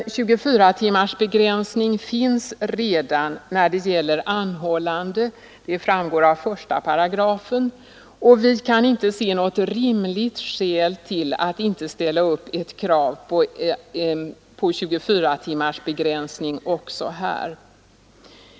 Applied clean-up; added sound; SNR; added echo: none; none; none; none.